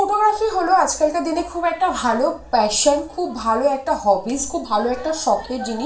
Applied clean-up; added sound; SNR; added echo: none; none; none; reverberation time 0.4 s.